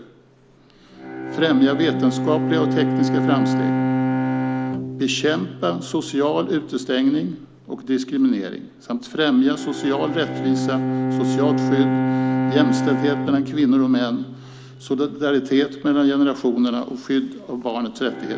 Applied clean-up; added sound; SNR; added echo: none; Bowed string instrument; 3 dB; none.